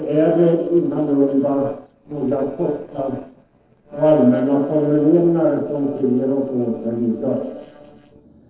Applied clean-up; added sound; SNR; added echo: neural separator model SepFormer DNS4.